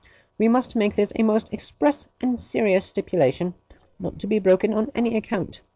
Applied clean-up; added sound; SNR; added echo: neural separator model SepFormer DNS4.